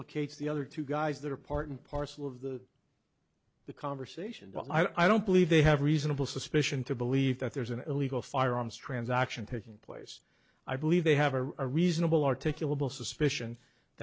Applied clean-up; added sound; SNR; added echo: none; none; none; none.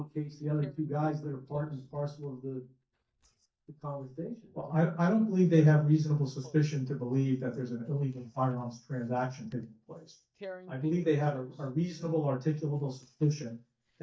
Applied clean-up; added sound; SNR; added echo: neural mask model DeepFilterNet 3.